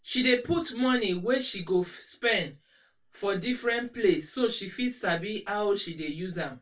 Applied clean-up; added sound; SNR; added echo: none; none; none; reverberation time 0.1 s.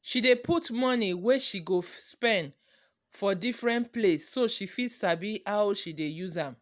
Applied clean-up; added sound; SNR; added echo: none; none; none; none.